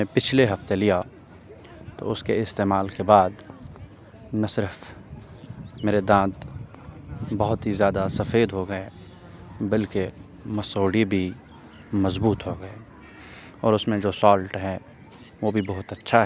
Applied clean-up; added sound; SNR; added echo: none; none; none; none.